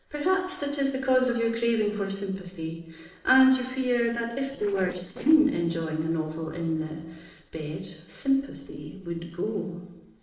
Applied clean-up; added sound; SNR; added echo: neural separator model SepFormer DNS4.